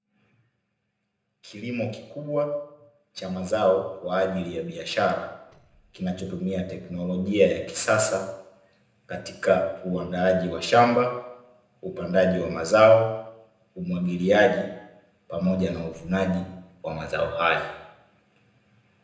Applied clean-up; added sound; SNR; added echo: neural separator model SepFormer DNS4.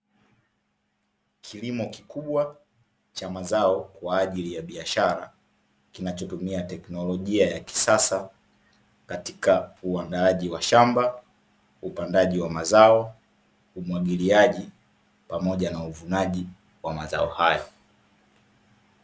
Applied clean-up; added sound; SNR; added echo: none; none; none; none.